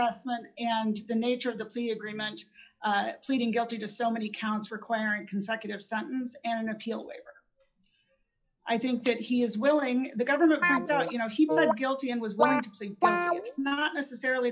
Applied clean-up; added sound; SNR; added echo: classical method log-MMSE.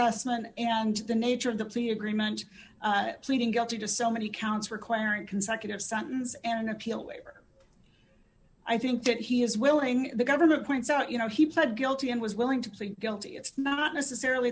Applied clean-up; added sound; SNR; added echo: none; none; none; none.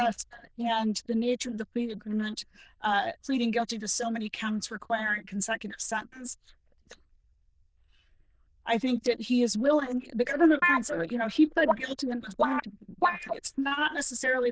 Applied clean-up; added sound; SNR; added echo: neural diffusion model UNIVERSE++.